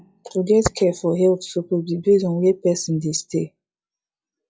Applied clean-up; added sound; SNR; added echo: classical method log-MMSE.